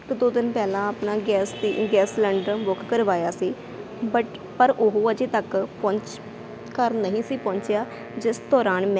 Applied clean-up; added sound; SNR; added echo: none; Wind instrument, woodwind instrument; 19 dB; none.